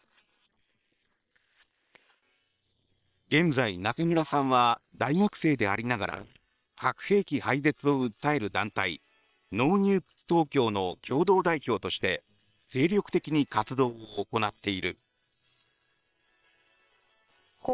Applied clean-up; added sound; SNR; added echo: neural separator model SepFormer WHAM!.